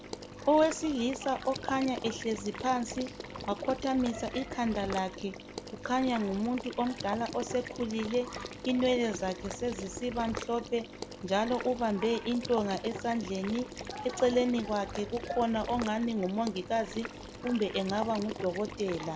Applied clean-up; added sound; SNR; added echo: none; Water / Liquid; 10 dB; none.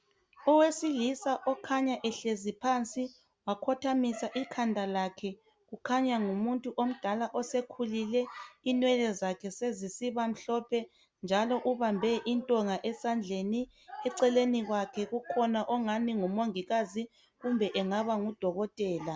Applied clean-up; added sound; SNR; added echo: none; none; none; none.